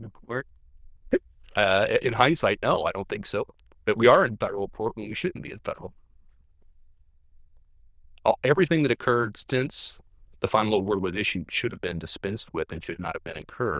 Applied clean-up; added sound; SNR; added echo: neural diffusion model UNIVERSE++.